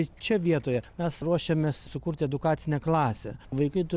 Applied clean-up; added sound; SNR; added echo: none; none; none; none.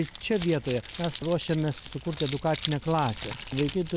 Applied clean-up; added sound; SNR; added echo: none; Keys jangling; 5 dB; none.